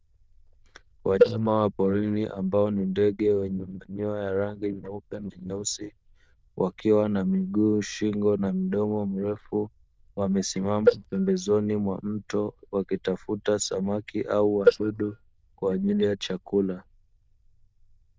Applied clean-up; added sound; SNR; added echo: neural diffusion model UNIVERSE++.